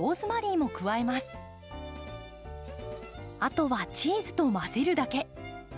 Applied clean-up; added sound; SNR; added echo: none; none; none; none.